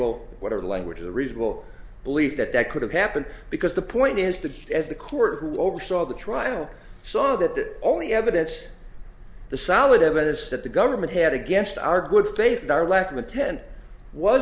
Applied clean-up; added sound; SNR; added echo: none; none; none; none.